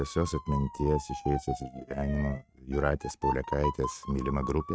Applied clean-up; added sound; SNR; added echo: neural mask model RNNoise.